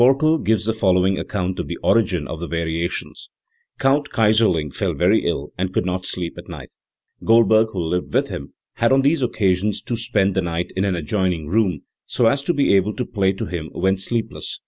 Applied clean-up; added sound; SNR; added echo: none; none; none; none.